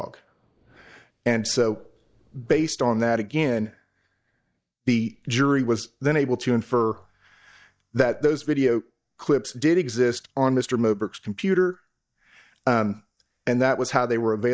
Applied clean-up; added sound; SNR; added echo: neural mask model DeepFilterNet 3.